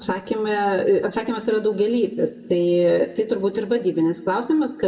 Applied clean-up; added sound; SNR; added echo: none; none; none; reverberation time 1.2 s.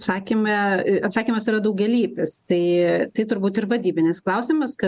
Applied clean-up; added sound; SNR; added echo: none; none; none; none.